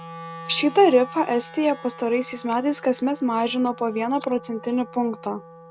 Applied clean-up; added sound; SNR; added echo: none; Wind instrument, woodwind instrument; 18 dB; none.